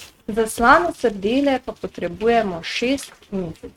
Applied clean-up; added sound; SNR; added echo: neural mask model RNNoise.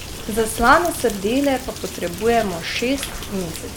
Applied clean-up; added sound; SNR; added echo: none; Rain; 10 dB; none.